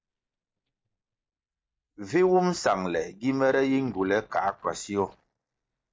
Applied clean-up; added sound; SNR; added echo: neural mask model DeepFilterNet 3.